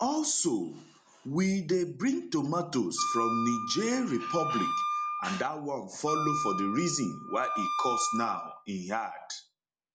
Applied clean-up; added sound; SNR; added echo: none; Wind instrument, woodwind instrument; 2 dB; none.